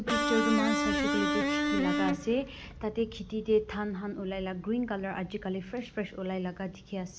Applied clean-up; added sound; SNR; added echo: none; Electric guitar; -3 dB; none.